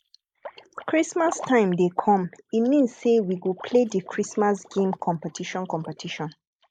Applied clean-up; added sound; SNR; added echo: neural mask model Resemble Enhance denoiser.